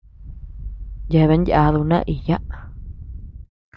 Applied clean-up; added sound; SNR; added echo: none; Thunder / Wind; 9 dB; none.